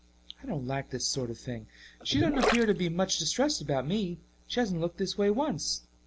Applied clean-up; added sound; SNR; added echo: none; Gurgling; 1 dB; none.